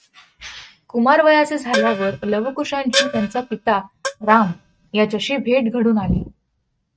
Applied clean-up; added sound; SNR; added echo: neural mask model RNNoise.